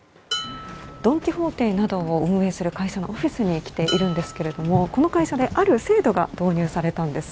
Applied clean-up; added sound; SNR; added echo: none; Dishes, pots, and pans; 16 dB; none.